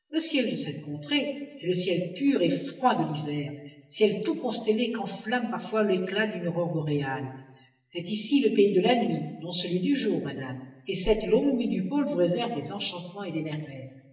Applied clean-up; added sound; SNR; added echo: none; none; none; reverberation time 1.0 s.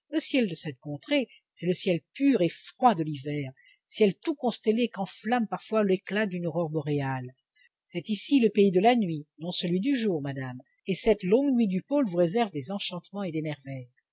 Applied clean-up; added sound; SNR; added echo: none; none; none; none.